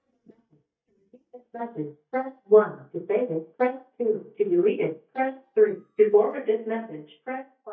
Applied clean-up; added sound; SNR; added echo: neural mask model DeepFilterNet 3.